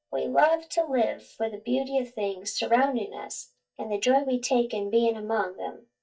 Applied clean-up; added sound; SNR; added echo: neural mask model DeepFilterNet 3.